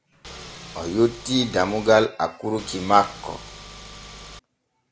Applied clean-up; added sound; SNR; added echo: none; Engine / Car; 16 dB; none.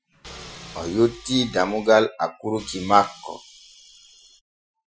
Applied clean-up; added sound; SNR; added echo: classical method Wiener filter.